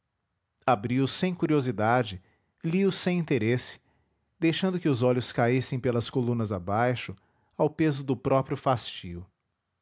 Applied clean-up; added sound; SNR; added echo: none; none; none; none.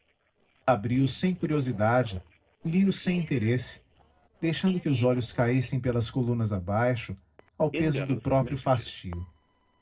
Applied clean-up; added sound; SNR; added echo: neural separator model SepFormer DNS4.